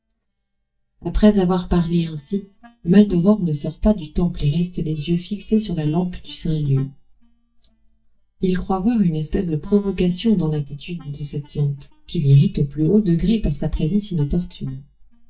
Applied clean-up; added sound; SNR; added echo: neural mask model DeepFilterNet 3.